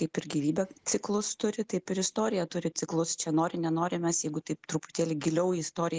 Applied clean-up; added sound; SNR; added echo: none; none; none; none.